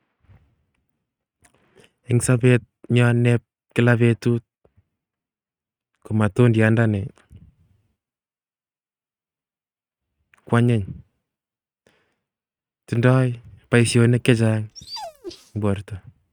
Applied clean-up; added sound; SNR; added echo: neural mask model RNNoise.